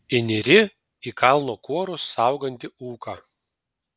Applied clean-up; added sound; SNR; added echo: none; none; none; none.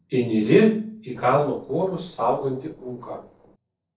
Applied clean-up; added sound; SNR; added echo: neural separator model SepFormer DNS4.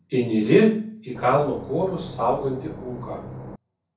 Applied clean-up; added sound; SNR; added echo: none; Engine / Boat, Water vehicle; 13 dB; reverberation time 0.6 s.